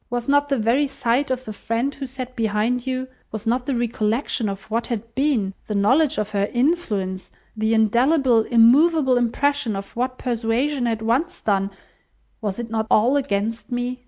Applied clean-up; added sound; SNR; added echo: none; none; none; none.